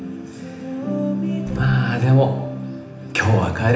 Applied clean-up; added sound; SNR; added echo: none; Explosion; 17 dB; reverberation time 0.8 s.